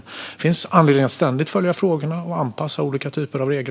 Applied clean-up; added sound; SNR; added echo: none; none; none; none.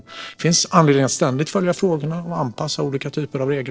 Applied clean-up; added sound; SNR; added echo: neural separator model SepFormer DNS4.